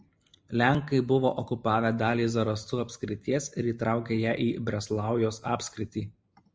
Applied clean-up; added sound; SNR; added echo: none; none; none; none.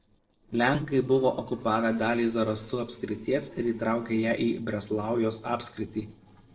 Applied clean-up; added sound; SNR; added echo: neural separator model SepFormer DNS4.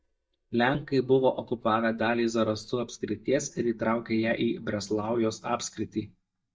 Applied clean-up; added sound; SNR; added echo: neural mask model DeepFilterNet 3.